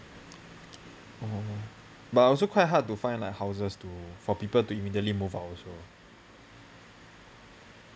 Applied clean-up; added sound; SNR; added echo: none; none; none; none.